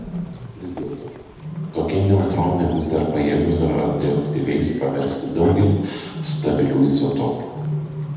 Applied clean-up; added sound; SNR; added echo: none; Bird; 10 dB; reverberation time 1.0 s.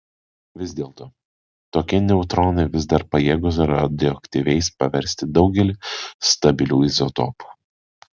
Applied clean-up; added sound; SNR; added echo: none; none; none; none.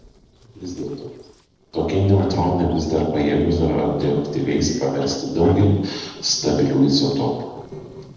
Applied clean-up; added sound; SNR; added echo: neural separator model SepFormer DNS4.